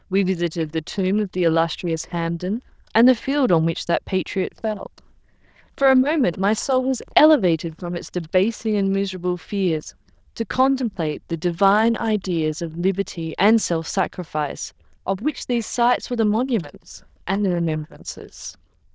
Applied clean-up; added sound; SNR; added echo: neural diffusion model UNIVERSE++.